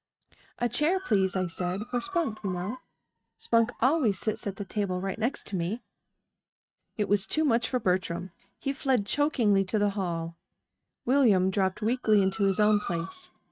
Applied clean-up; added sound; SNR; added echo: neural mask model RNNoise.